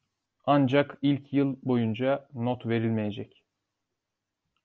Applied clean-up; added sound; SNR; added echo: none; none; none; none.